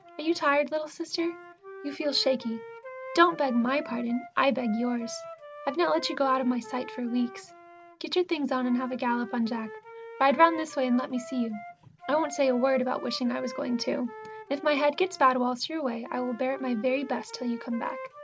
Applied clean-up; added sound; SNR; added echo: none; Wind instrument, woodwind instrument; 15 dB; none.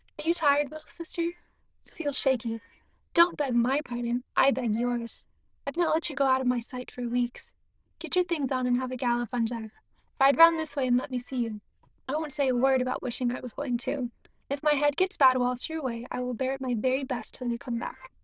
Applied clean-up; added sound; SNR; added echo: neural diffusion model UNIVERSE++.